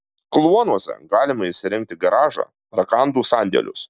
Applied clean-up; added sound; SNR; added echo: none; none; none; none.